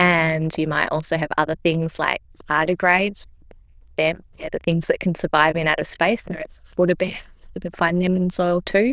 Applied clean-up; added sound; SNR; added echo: neural diffusion model UNIVERSE++.